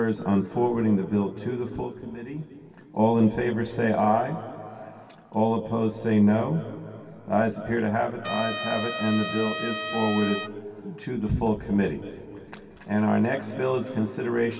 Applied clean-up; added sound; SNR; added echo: none; Trumpet; 6 dB; reverberation time 2.8 s.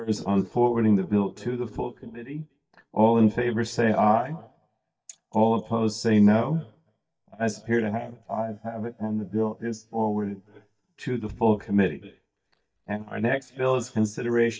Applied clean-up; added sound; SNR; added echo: neural mask model DeepFilterNet 3.